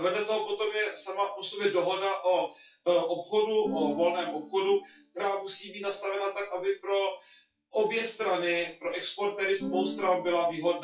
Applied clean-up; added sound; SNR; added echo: classical method WPE with log-MMSE.